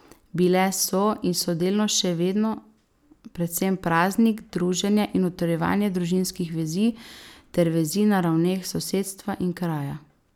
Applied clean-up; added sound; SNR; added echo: none; none; none; none.